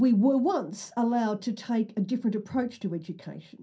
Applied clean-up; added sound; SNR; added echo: none; none; none; reverberation time 0.3 s.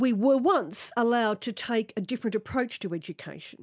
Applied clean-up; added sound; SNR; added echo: none; none; none; none.